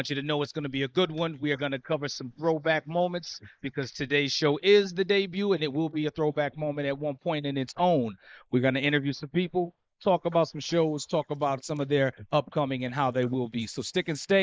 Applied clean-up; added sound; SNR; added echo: neural mask model Resemble Enhance denoiser.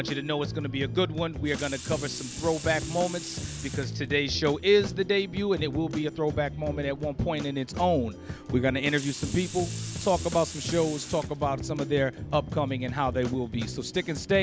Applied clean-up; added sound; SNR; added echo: none; Sink (filling or washing) / Water tap, faucet; 14 dB; none.